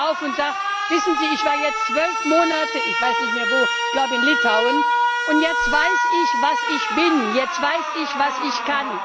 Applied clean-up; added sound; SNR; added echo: none; Alarm; -1 dB; none.